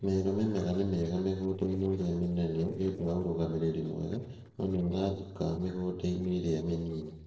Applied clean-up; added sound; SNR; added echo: neural separator model SepFormer DNS4.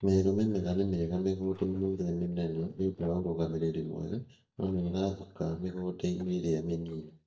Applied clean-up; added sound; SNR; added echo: neural mask model DeepFilterNet 3.